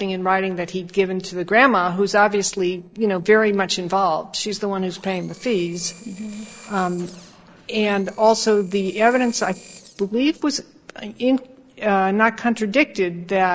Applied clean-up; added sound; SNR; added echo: neural separator model SepFormer DNS4.